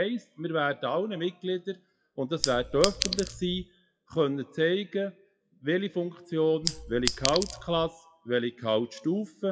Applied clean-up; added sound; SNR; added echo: classical method WPE with log-MMSE.